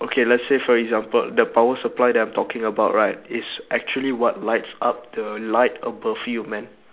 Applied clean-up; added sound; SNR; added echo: none; none; none; none.